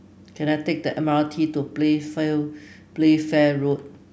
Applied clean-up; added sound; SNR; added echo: none; none; none; none.